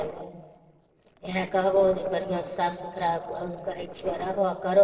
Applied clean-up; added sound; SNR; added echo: neural separator model SepFormer DNS4.